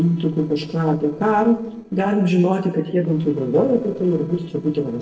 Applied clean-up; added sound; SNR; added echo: neural separator model SepFormer DNS4.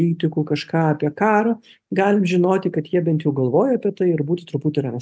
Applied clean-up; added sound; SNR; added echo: none; none; none; none.